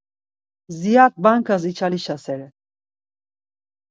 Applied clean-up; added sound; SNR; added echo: none; none; none; none.